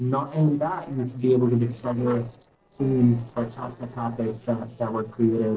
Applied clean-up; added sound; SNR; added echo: neural separator model SepFormer DNS4.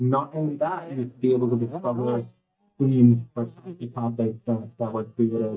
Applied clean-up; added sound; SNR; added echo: neural mask model DeepFilterNet 3.